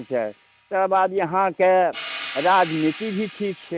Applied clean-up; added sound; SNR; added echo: none; Hi-hat; 12 dB; none.